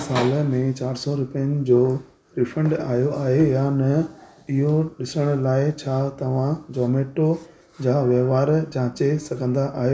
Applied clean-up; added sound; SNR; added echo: none; none; none; none.